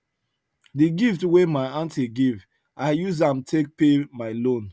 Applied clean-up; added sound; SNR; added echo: none; none; none; none.